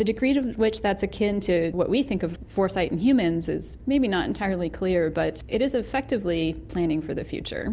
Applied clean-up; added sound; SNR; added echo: none; none; none; none.